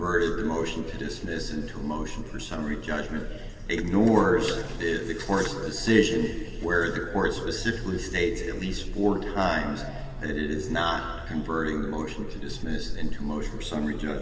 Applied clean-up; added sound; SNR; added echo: none; Musical instrument; 17 dB; reverberation time 2.2 s.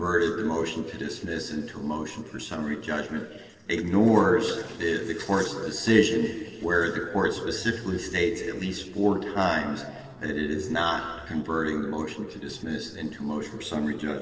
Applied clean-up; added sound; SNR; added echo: neural separator model SepFormer DNS4.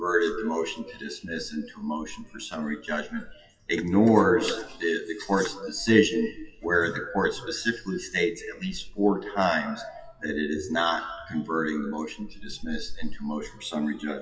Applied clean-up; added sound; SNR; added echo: classical method WPE with log-MMSE.